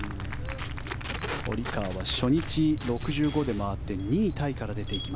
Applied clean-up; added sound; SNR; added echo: none; Glass + Packing tape, duct tape; 6 dB; none.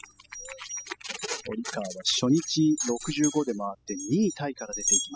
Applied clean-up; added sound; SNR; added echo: classical method spectral subtraction.